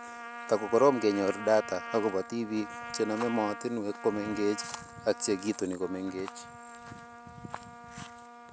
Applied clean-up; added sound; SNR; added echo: none; Trumpet; 12 dB; none.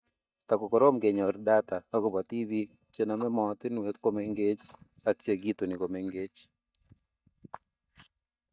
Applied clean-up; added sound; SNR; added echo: neural mask model DeepFilterNet 3.